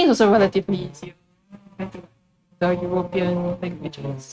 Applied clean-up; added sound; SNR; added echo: neural mask model RNNoise.